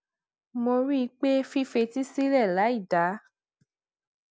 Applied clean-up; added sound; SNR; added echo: none; none; none; none.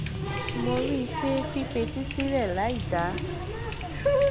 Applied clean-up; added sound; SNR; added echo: none; Water tap, faucet; -1 dB; none.